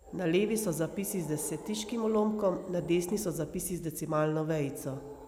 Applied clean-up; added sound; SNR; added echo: none; Animal; 17 dB; none.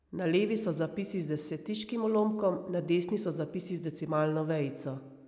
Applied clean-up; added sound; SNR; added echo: none; none; none; none.